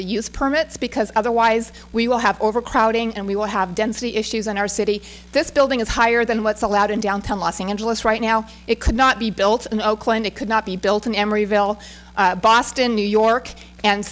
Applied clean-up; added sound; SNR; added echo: none; none; none; none.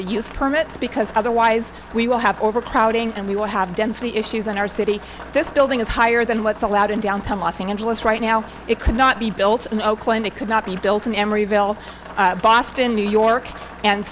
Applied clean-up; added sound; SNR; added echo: none; Rain; 18 dB; none.